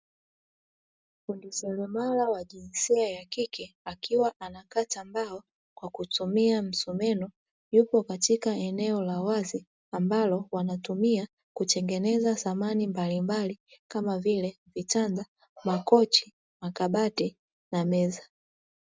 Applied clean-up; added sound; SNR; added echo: none; none; none; none.